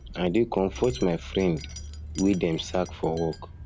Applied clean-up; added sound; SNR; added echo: none; Wind chime; 13 dB; none.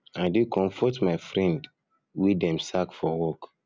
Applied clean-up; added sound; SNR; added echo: none; none; none; none.